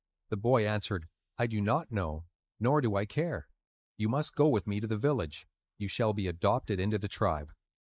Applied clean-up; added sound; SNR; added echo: neural mask model Resemble Enhance denoiser.